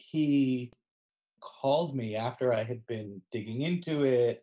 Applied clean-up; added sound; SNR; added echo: none; none; none; none.